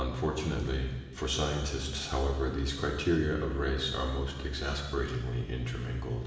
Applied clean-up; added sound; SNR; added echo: none; none; none; reverberation time 1.3 s.